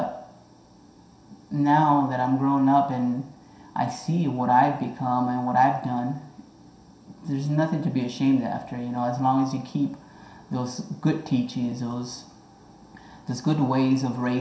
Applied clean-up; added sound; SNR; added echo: none; none; none; reverberation time 0.7 s.